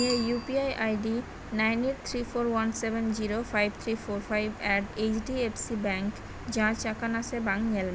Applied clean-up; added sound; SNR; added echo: none; Bicycle bell; 18 dB; none.